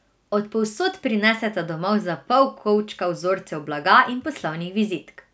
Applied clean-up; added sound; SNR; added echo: none; none; none; none.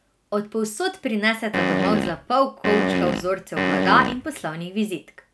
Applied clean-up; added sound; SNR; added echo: none; Fart; -1 dB; none.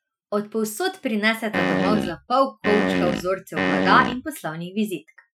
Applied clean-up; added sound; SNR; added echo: classical method Wiener filter.